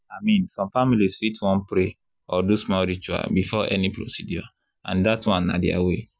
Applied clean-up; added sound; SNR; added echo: none; none; none; none.